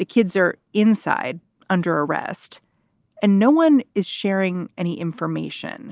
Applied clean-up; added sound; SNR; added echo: none; none; none; none.